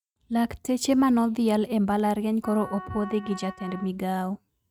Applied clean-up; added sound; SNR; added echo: neural mask model RNNoise.